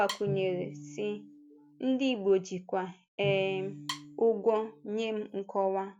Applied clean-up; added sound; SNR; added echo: none; Wood + Bowed string instrument; 13 dB; none.